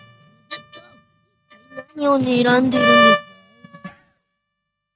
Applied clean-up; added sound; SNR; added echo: neural mask model RNNoise.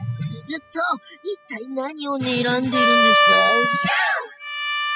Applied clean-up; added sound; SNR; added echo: classical method spectral subtraction.